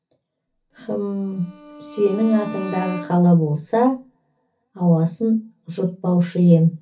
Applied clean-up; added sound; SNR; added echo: none; Bowed string instrument; 17 dB; reverberation time 0.3 s.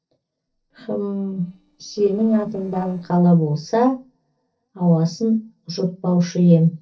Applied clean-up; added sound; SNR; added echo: neural separator model SepFormer DNS4.